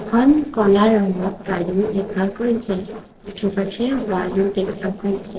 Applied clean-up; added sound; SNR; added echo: neural separator model SepFormer DNS4.